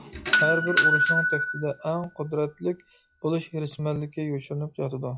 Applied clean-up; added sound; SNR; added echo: classical method log-MMSE.